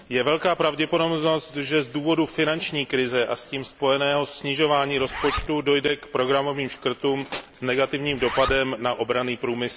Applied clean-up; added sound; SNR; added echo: none; Tools + Zipper (clothing); 13 dB; none.